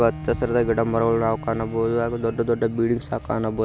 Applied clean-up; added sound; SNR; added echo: none; Bowed string instrument; 15 dB; none.